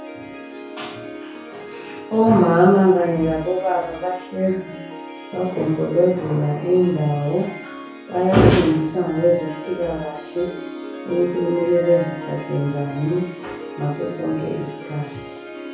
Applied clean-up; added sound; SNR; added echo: none; Harp; 14 dB; reverberation time 0.6 s.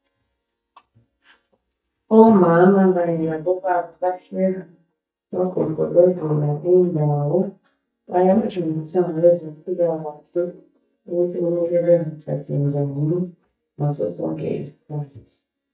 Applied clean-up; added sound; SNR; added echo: neural mask model DeepFilterNet 3.